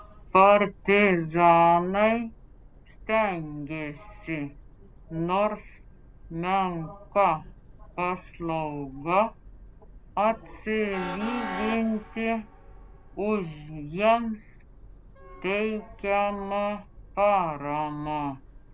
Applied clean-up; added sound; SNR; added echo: none; Train; 17 dB; none.